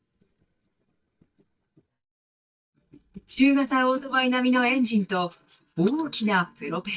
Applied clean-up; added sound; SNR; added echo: neural mask model DeepFilterNet 3.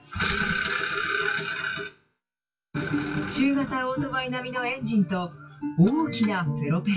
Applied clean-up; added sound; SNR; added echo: classical method WPE with log-MMSE.